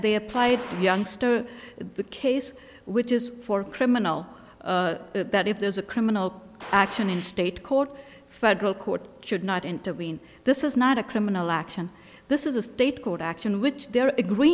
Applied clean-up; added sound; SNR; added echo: none; Gunshot, gunfire; 14 dB; none.